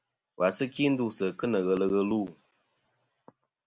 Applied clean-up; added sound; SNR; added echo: none; none; none; none.